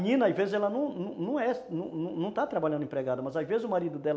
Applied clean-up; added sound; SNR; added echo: none; none; none; none.